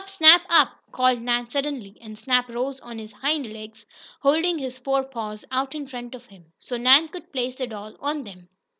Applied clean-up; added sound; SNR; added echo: none; none; none; none.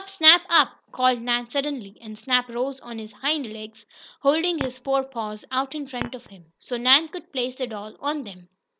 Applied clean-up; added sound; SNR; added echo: none; Chink, clink; 9 dB; none.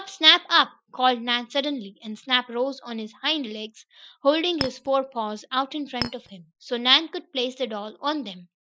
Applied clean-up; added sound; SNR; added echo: classical method Wiener filter.